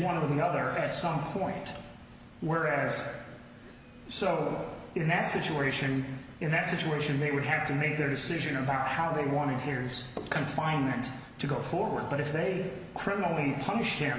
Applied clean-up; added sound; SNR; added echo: none; none; none; none.